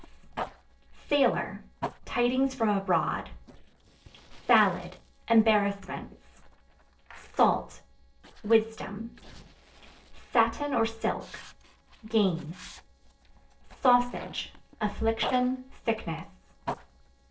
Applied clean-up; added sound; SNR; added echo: neural separator model SepFormer DNS4.